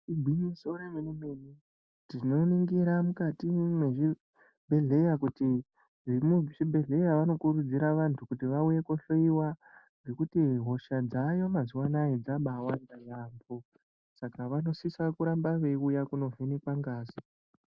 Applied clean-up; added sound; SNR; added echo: none; none; none; none.